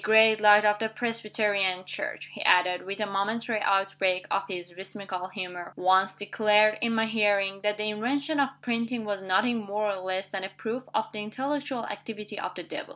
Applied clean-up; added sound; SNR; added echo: none; none; none; none.